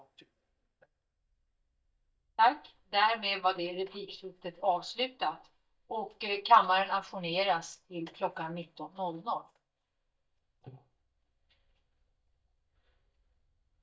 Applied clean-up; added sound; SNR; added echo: neural mask model DeepFilterNet 3.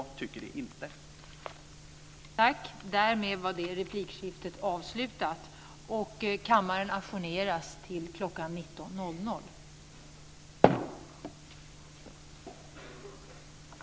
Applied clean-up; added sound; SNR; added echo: none; none; none; none.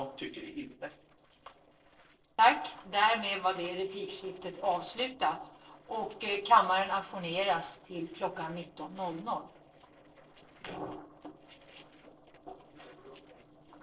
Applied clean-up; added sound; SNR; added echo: neural separator model SepFormer DNS4.